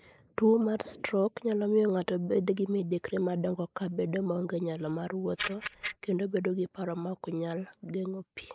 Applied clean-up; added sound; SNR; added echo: neural mask model Resemble Enhance denoiser.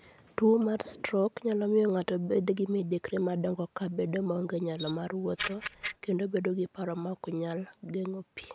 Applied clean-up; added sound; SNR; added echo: none; Camera; 10 dB; none.